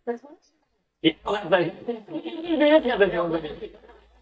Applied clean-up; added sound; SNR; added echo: neural mask model DeepFilterNet 3.